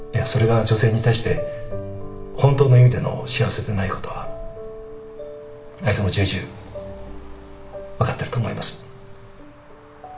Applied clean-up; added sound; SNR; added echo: none; Motor vehicle (road); 14 dB; reverberation time 2.6 s.